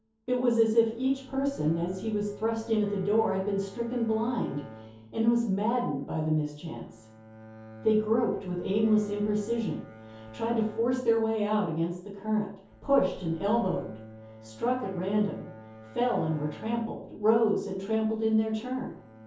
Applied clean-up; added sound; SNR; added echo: none; Bowed string instrument; 19 dB; reverberation time 0.6 s.